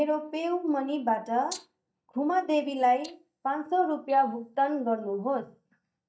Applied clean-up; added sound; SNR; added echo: neural mask model DeepFilterNet 3.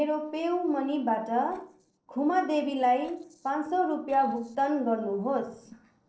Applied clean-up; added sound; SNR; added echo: neural separator model SepFormer DNS4.